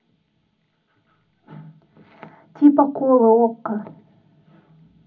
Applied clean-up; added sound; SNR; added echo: none; none; none; reverberation time 0.4 s.